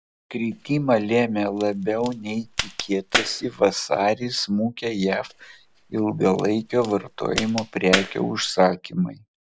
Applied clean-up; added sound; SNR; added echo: none; Crack; 8 dB; none.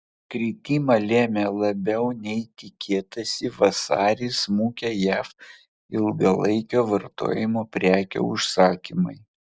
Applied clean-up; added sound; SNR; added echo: none; none; none; none.